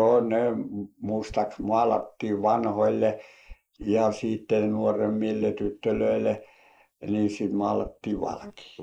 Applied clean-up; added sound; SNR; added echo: neural mask model Resemble Enhance denoiser.